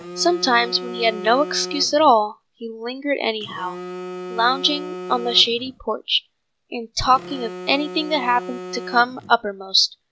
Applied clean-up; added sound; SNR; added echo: none; Telephone; 12 dB; none.